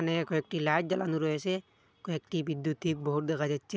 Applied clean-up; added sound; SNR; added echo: none; none; none; none.